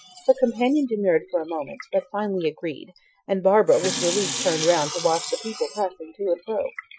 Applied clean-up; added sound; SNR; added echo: classical method Wiener filter.